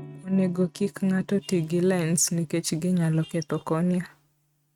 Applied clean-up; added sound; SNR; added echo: neural mask model RNNoise.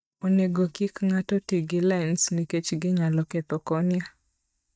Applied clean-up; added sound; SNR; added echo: neural mask model DeepFilterNet 3.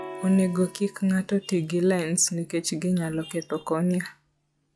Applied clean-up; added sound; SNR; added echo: classical method log-MMSE.